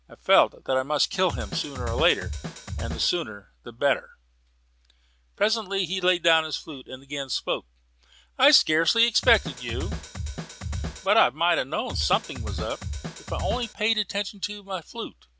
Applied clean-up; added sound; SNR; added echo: none; Drum kit; 5 dB; none.